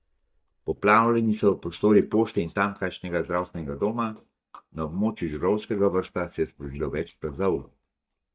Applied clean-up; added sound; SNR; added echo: neural mask model DeepFilterNet 3.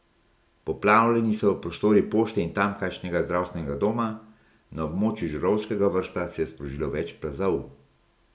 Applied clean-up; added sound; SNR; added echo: none; none; none; none.